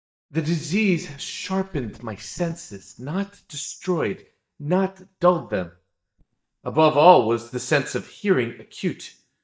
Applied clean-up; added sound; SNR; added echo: neural mask model DeepFilterNet 3.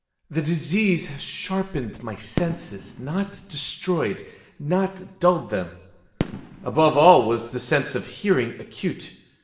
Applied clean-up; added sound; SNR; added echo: none; Fireworks; 11 dB; reverberation time 1.1 s.